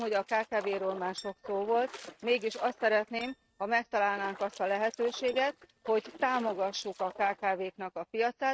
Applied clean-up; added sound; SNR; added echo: neural mask model RNNoise.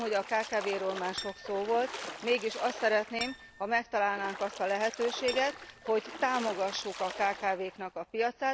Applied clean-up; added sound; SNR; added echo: none; Acoustic guitar + Splash, splatter; 11 dB; none.